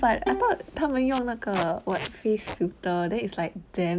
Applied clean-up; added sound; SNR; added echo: none; Bowed string instrument + Packing tape, duct tape; 9 dB; none.